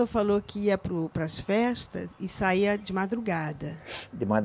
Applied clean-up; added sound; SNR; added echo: none; none; none; none.